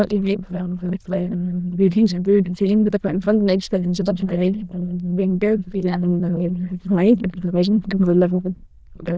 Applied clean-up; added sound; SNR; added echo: neural diffusion model UNIVERSE++.